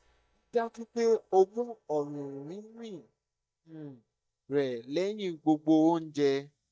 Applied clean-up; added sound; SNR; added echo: neural mask model DeepFilterNet 3.